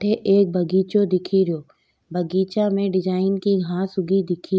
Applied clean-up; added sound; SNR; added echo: none; none; none; none.